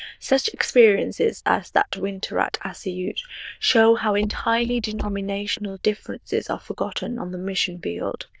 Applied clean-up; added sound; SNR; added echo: neural diffusion model UNIVERSE++.